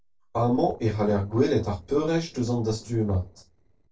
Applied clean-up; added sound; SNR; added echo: neural separator model SepFormer DNS4.